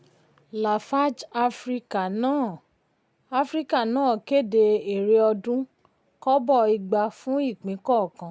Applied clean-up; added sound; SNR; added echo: none; none; none; none.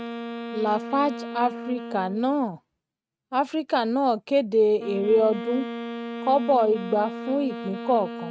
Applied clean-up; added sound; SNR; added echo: neural mask model RNNoise.